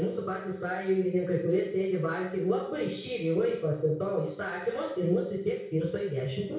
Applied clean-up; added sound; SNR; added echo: none; none; none; reverberation time 0.6 s.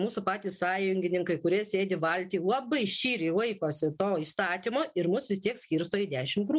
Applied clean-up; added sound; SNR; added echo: none; none; none; none.